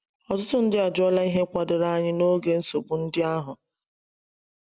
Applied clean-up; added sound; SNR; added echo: none; none; none; none.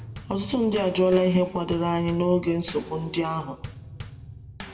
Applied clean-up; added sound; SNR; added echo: none; Bass drum / Snare drum / Drum kit; 15 dB; reverberation time 0.6 s.